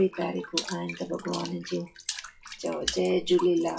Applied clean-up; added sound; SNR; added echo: classical method WPE with log-MMSE.